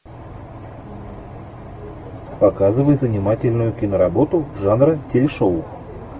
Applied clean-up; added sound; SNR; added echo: none; none; none; none.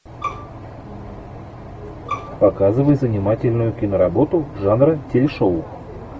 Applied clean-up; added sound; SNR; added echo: none; Bowed string instrument; 12 dB; none.